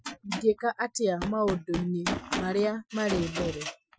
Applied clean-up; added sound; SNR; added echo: classical method Wiener filter.